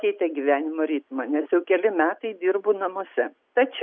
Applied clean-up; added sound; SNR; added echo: none; none; none; none.